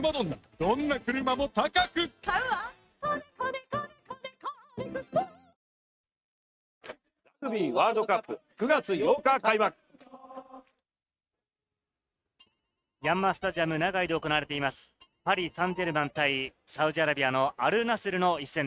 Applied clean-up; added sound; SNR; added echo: neural mask model RNNoise.